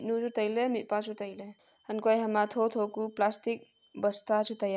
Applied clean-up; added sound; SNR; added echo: none; none; none; none.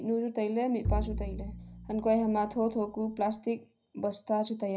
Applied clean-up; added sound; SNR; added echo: none; Bowed string instrument; 6 dB; reverberation time 0.4 s.